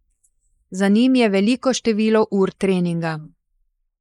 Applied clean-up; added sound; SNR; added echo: neural mask model Resemble Enhance denoiser.